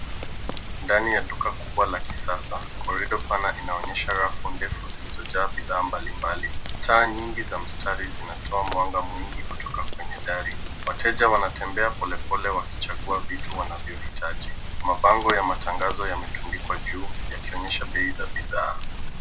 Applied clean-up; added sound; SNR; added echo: none; Rain; 4 dB; none.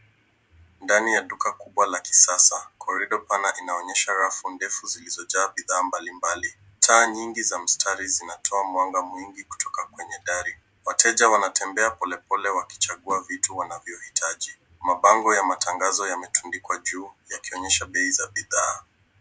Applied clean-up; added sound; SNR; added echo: none; none; none; none.